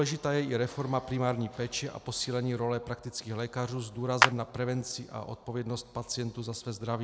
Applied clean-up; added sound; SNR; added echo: none; Clapping; -1 dB; none.